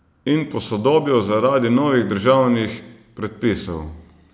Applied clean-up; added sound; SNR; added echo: none; none; none; none.